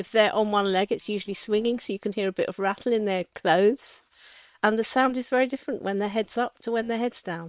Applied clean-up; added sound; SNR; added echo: neural separator model SepFormer WHAM!.